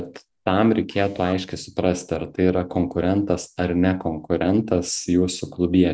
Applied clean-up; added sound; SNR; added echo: neural separator model SepFormer DNS4.